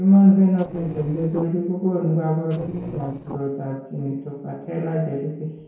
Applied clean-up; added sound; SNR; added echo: neural separator model SepFormer DNS4.